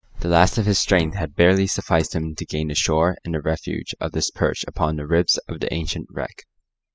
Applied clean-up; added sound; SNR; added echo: classical method spectral subtraction.